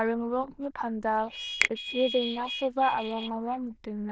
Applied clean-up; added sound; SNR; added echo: neural diffusion model UNIVERSE++.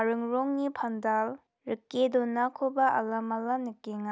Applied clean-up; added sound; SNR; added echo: none; none; none; none.